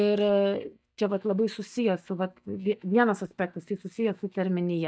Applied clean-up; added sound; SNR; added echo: neural mask model DeepFilterNet 3.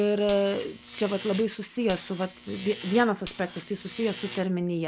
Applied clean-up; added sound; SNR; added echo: none; Buzz; 10 dB; none.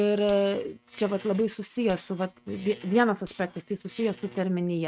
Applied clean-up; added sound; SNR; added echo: neural mask model RNNoise.